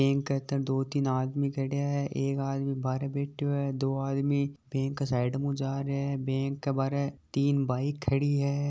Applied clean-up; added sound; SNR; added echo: none; none; none; none.